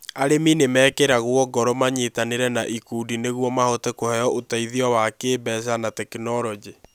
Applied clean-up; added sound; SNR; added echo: none; none; none; none.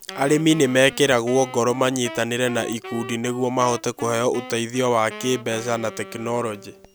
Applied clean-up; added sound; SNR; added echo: none; Wind instrument, woodwind instrument; 16 dB; none.